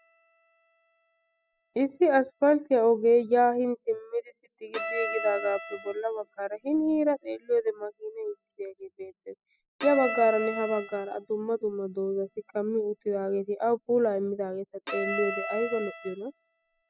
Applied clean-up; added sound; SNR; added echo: classical method spectral subtraction.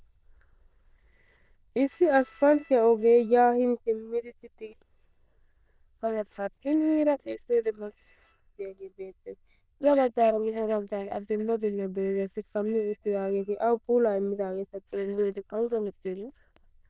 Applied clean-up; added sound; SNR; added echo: neural diffusion model UNIVERSE++.